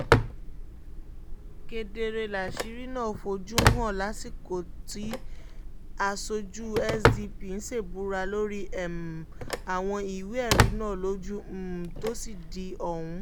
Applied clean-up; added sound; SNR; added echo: none; Telephone; -3 dB; none.